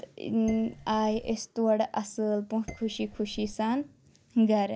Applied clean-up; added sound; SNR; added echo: none; Dishes, pots, and pans; 16 dB; none.